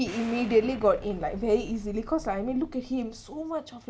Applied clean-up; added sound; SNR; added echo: none; Explosion; 15 dB; none.